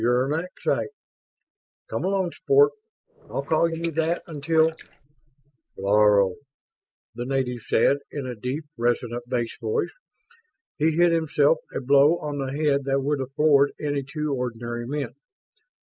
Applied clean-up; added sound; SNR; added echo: neural mask model Resemble Enhance denoiser.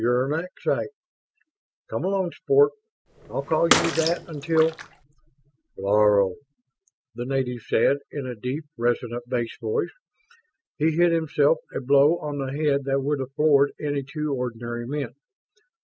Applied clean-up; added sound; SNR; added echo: none; Bathtub (filling or washing) / Water / Splash, splatter; 4 dB; none.